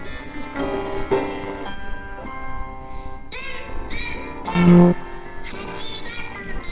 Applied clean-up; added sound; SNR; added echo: neural separator model SepFormer WHAMR!.